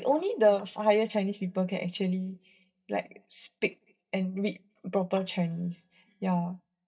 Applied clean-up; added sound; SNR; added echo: neural mask model DeepFilterNet 3.